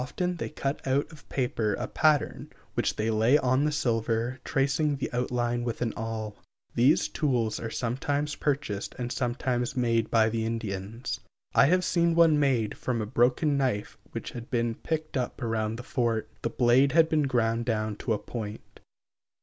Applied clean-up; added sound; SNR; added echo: none; none; none; none.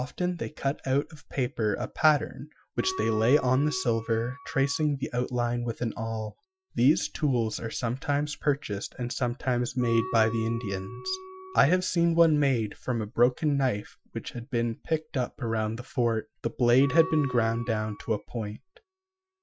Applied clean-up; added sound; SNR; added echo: classical method Wiener filter.